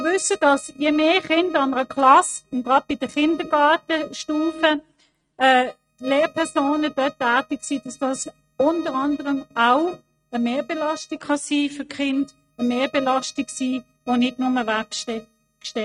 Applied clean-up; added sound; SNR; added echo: neural mask model RNNoise.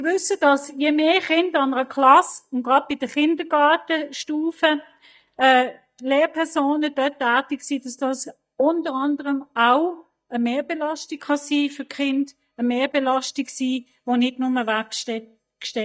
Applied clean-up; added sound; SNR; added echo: neural mask model DeepFilterNet 3.